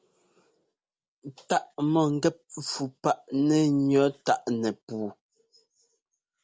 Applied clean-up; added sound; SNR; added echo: none; none; none; none.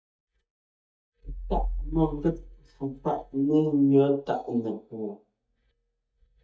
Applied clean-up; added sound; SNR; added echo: neural mask model DeepFilterNet 3.